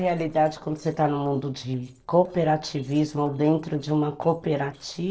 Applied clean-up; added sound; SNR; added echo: neural separator model SepFormer DNS4.